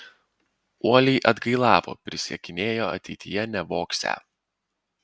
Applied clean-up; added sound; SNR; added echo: none; none; none; none.